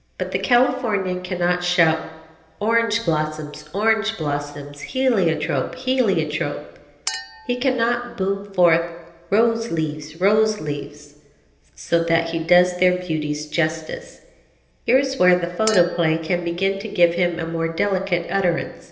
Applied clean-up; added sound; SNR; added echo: none; Chink, clink; 15 dB; reverberation time 0.8 s.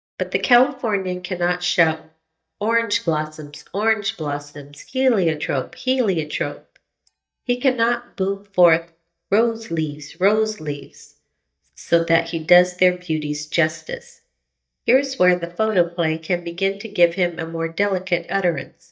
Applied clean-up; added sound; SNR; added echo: neural mask model DeepFilterNet 3.